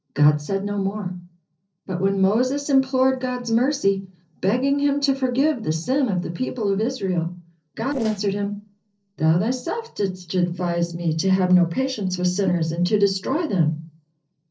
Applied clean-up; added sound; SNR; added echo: neural separator model SepFormer DNS4.